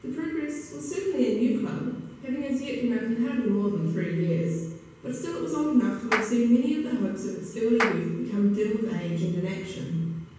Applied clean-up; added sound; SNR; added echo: none; Clapping; 9 dB; reverberation time 1.2 s.